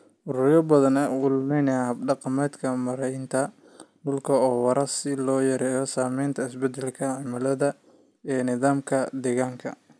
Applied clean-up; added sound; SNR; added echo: none; none; none; none.